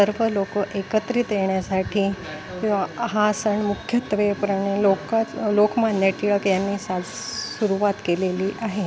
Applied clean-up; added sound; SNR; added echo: none; none; none; none.